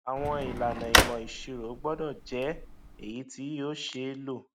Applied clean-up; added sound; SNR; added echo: none; Drawer open or close; -4 dB; none.